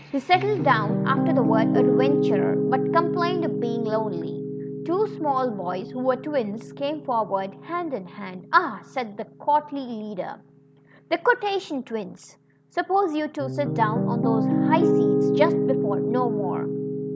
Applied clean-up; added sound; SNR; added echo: none; Piano; 0 dB; none.